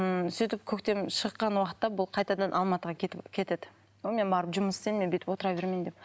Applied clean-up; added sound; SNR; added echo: none; none; none; none.